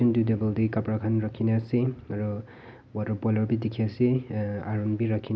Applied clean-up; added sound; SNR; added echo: none; none; none; none.